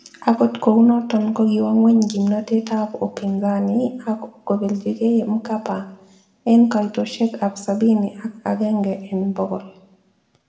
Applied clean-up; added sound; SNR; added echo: none; none; none; reverberation time 0.7 s.